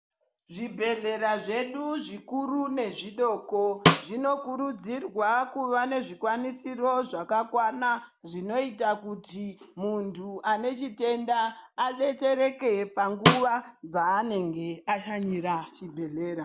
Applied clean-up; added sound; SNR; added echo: none; Snare drum; -4 dB; none.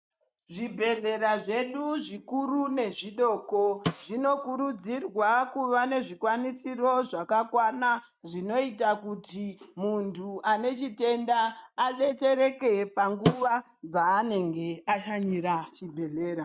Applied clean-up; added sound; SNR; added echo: neural mask model RNNoise.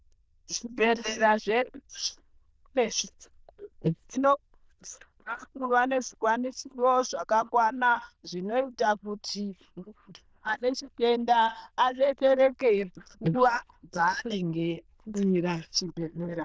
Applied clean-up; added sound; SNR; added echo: neural diffusion model UNIVERSE++.